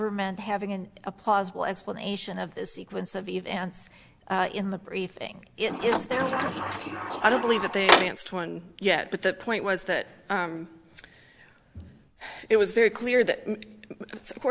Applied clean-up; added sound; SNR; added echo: none; Sliding door; -2 dB; none.